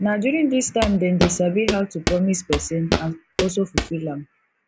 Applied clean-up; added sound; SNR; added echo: none; Walk, footsteps; 4 dB; none.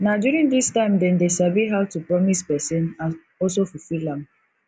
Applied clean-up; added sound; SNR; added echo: none; none; none; none.